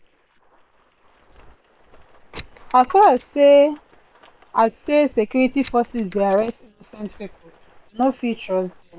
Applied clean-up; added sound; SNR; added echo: neural separator model SepFormer WHAM!.